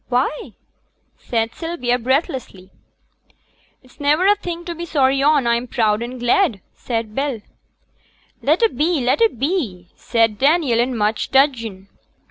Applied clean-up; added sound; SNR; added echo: none; none; none; none.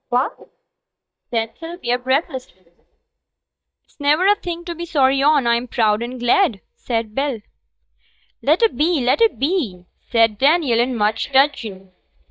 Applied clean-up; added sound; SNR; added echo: neural mask model DeepFilterNet 3.